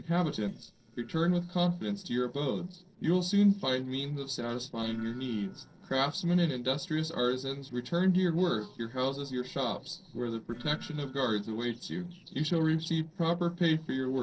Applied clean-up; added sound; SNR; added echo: neural separator model SepFormer DNS4.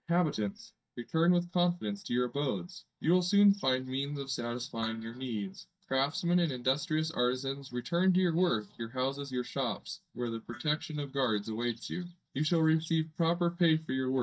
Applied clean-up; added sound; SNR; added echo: neural mask model DeepFilterNet 3.